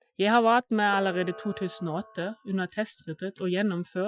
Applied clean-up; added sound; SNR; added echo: classical method Wiener filter.